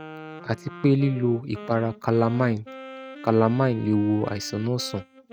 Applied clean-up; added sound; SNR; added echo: neural mask model RNNoise.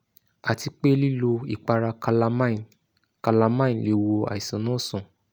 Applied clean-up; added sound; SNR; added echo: none; none; none; none.